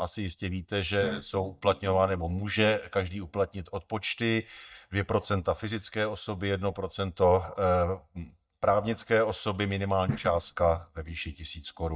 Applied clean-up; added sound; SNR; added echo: neural mask model DeepFilterNet 3.